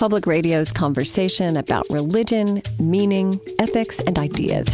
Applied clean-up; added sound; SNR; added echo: none; none; none; none.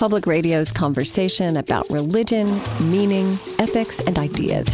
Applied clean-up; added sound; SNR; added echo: none; Toilet flush; 20 dB; none.